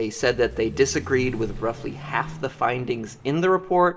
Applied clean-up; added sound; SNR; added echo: none; Vehicle; 14 dB; reverberation time 0.2 s.